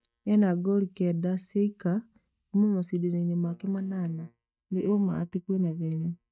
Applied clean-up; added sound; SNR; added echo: neural mask model DeepFilterNet 3.